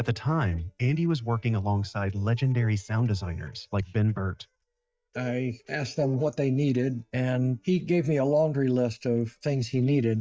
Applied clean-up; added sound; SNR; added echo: neural mask model DeepFilterNet 3.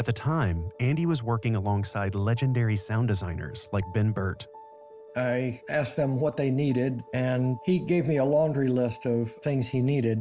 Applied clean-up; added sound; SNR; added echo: none; none; none; none.